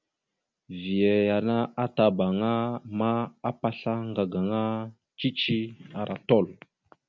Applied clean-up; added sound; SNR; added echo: none; none; none; none.